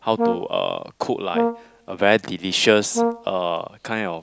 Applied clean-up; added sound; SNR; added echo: none; Brass instrument; 4 dB; none.